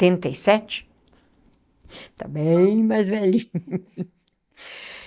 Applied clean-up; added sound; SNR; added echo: neural mask model DeepFilterNet 3.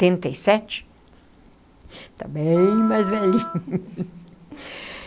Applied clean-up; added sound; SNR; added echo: none; Wind instrument, woodwind instrument; 10 dB; none.